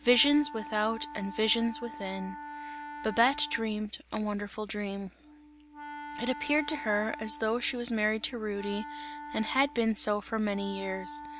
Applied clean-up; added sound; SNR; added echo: none; Wind instrument, woodwind instrument; 14 dB; none.